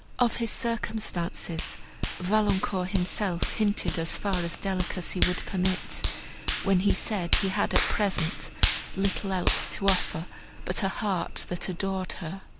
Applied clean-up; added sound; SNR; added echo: none; Hands; 4 dB; none.